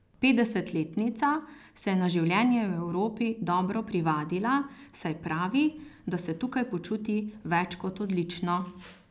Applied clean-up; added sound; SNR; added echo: none; none; none; none.